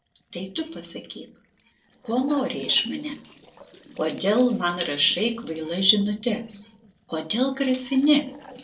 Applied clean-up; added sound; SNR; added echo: neural separator model SepFormer DNS4.